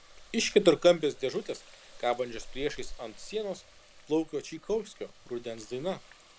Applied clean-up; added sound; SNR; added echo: none; Water tap, faucet; 16 dB; none.